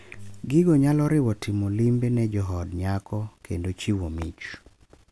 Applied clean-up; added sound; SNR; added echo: none; none; none; none.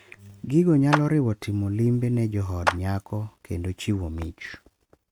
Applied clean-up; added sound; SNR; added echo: neural mask model RNNoise.